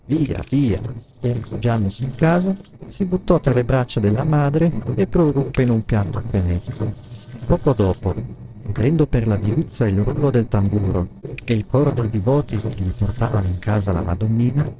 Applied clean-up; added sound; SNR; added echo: neural separator model SepFormer DNS4.